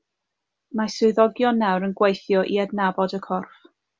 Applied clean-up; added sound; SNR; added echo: none; none; none; none.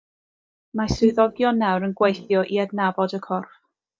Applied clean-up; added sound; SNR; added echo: neural mask model DeepFilterNet 3.